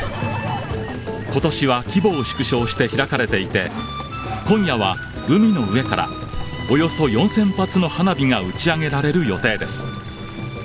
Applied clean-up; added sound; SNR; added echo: none; Sawing + Chatter / Stream; 18 dB; none.